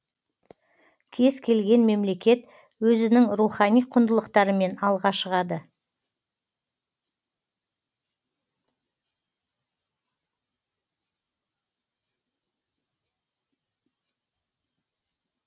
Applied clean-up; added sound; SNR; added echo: none; none; none; none.